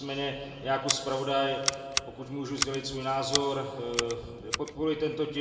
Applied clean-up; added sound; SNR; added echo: none; Scissors; 5 dB; reverberation time 2.0 s.